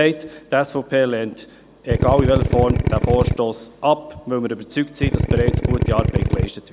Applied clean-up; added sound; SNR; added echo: none; Drill; -3 dB; none.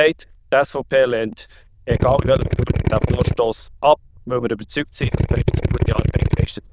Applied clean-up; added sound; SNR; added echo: neural diffusion model UNIVERSE++.